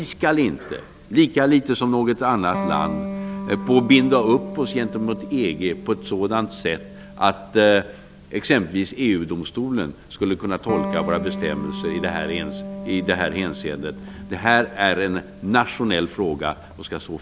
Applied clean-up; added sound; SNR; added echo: none; Electric guitar; 11 dB; none.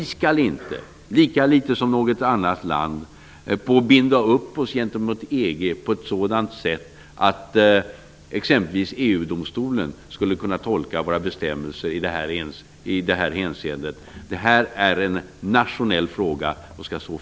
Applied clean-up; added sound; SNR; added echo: none; none; none; none.